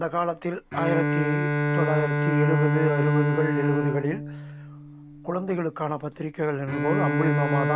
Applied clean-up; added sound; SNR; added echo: none; Bowed string instrument; -1 dB; none.